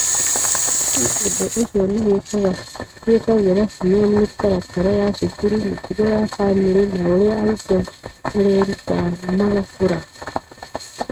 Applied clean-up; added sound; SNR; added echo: neural mask model RNNoise.